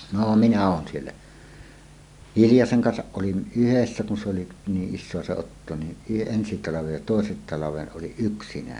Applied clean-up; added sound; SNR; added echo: none; none; none; none.